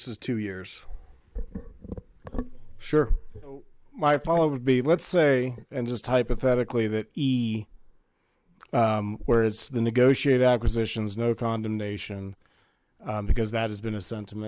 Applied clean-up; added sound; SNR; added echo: neural mask model Resemble Enhance denoiser.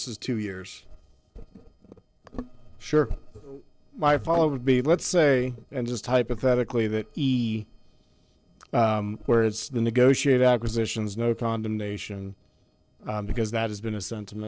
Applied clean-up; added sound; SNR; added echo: neural separator model SepFormer DNS4.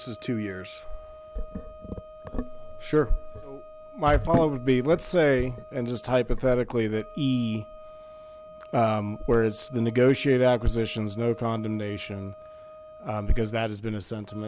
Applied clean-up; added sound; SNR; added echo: none; Wind instrument, woodwind instrument; 20 dB; none.